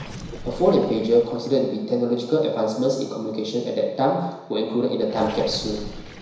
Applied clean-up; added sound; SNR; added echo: none; Gurgling; 17 dB; reverberation time 1.0 s.